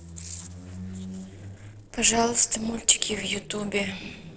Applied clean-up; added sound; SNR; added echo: neural separator model SepFormer DNS4.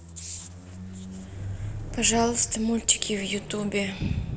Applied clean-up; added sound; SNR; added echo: none; Squeak; 10 dB; none.